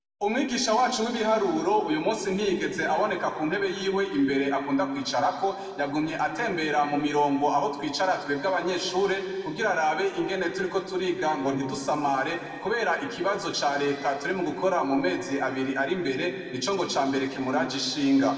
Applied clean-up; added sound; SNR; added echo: none; none; none; reverberation time 2.2 s.